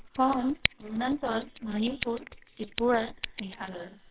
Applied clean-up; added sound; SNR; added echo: neural separator model SepFormer WHAMR!.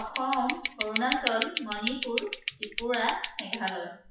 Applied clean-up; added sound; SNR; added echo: classical method WPE with log-MMSE.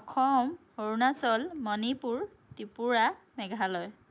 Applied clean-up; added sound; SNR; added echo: none; none; none; none.